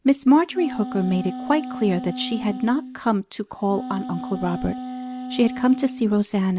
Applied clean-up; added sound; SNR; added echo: none; Wind instrument, woodwind instrument; 10 dB; none.